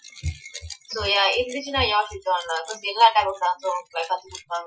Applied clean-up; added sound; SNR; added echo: classical method Wiener filter.